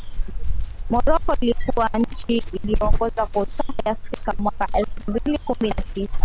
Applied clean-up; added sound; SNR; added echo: none; Dog; -3 dB; none.